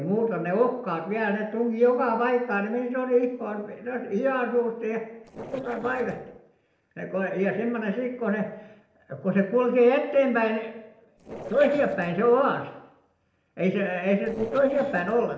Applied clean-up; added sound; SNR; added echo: neural separator model SepFormer DNS4.